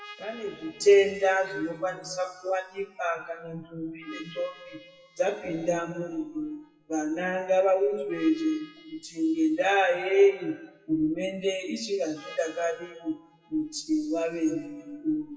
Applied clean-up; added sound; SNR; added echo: classical method WPE with log-MMSE.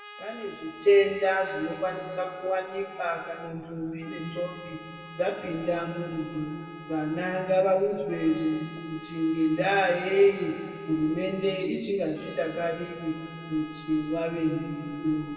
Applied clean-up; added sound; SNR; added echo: none; Trumpet; 18 dB; reverberation time 2.3 s.